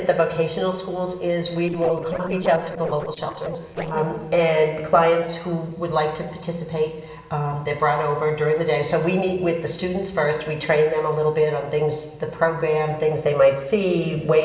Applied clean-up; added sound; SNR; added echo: neural separator model SepFormer DNS4.